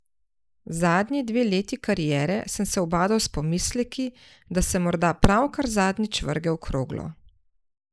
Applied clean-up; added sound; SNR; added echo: neural mask model Resemble Enhance denoiser.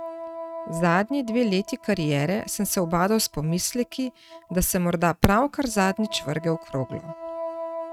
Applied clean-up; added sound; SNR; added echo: neural mask model RNNoise.